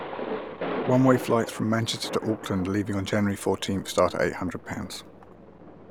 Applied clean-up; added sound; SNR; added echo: none; Thunder; 10 dB; none.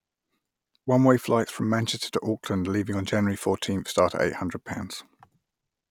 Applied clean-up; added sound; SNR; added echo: none; none; none; none.